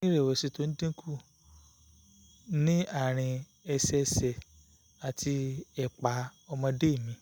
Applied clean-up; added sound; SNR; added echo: none; none; none; none.